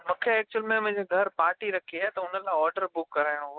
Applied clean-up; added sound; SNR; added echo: none; none; none; none.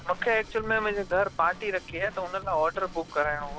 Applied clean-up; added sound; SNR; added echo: none; Drum / Drum kit + Train; 15 dB; none.